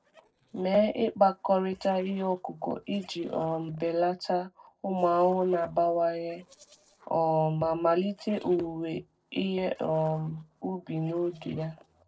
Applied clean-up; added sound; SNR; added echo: neural separator model SepFormer DNS4.